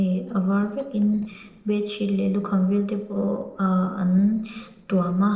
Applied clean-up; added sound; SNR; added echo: neural separator model SepFormer DNS4.